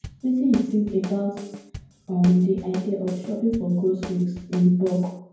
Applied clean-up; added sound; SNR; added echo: none; Drum / Drum kit; 16 dB; reverberation time 0.9 s.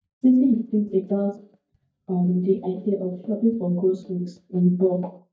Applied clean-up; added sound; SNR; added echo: neural mask model DeepFilterNet 3.